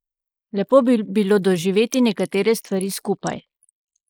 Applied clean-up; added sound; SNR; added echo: neural mask model Resemble Enhance denoiser.